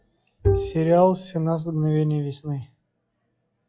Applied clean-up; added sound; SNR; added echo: classical method log-MMSE.